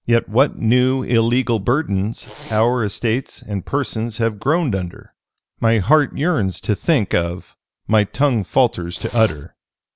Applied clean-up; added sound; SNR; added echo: none; Zipper (clothing); 17 dB; none.